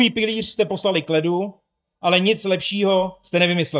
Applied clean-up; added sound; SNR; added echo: neural mask model DeepFilterNet 3.